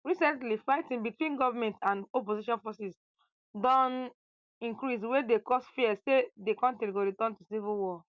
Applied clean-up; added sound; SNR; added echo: none; none; none; none.